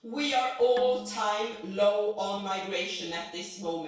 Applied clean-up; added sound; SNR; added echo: neural separator model SepFormer DNS4.